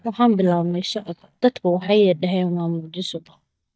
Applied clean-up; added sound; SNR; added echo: neural mask model DeepFilterNet 3.